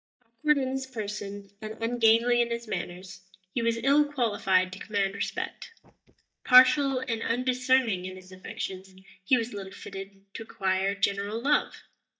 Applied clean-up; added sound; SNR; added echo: neural mask model DeepFilterNet 3.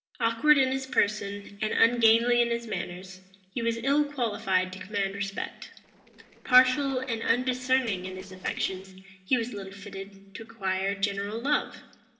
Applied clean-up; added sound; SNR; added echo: neural separator model SepFormer DNS4.